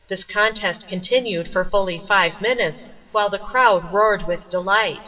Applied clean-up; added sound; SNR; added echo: none; none; none; reverberation time 1.7 s.